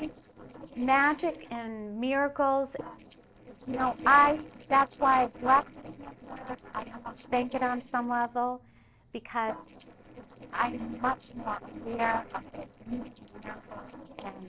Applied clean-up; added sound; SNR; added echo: neural separator model SepFormer DNS4.